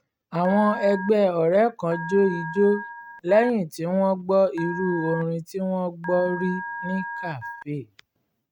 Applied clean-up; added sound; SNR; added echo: neural mask model RNNoise.